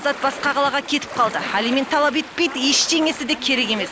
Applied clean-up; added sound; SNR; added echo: none; Ocean; 13 dB; none.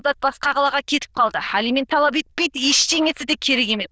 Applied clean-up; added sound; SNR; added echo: neural diffusion model UNIVERSE++.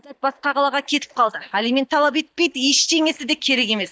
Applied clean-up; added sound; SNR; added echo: neural mask model DeepFilterNet 3.